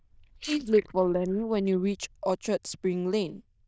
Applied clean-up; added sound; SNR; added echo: neural diffusion model UNIVERSE++.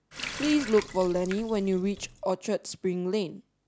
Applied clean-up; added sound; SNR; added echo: none; Water tap, faucet; 12 dB; none.